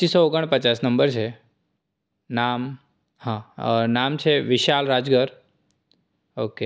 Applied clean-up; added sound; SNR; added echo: none; none; none; none.